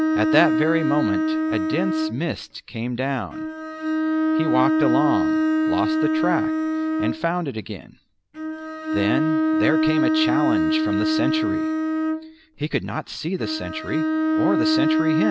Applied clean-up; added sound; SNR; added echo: none; Bowed string instrument; -4 dB; none.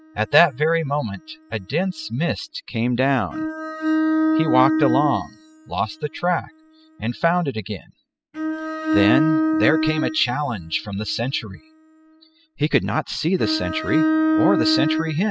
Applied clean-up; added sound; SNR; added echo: classical method spectral subtraction.